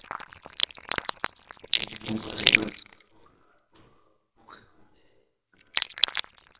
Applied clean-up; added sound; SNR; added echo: neural separator model SepFormer WHAMR!.